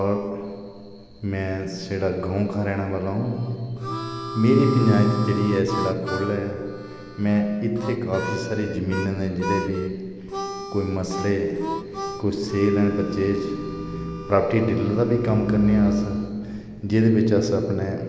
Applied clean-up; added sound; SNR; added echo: none; Harmonica; 12 dB; none.